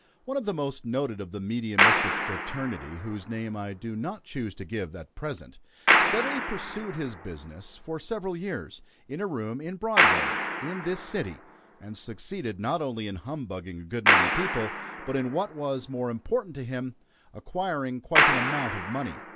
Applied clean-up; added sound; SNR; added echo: none; Clapping; -3 dB; none.